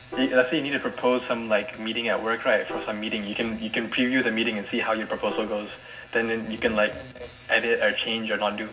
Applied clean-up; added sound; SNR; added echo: none; Piano; 19 dB; reverberation time 0.4 s.